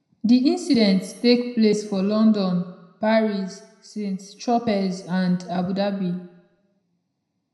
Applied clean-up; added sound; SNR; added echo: none; none; none; reverberation time 0.7 s.